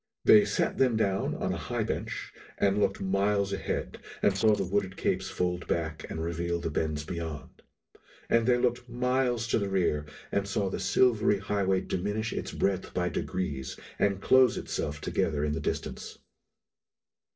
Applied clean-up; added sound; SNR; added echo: neural separator model SepFormer DNS4.